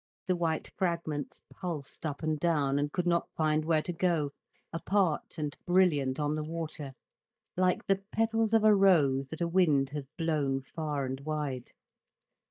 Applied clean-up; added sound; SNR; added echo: neural mask model DeepFilterNet 3.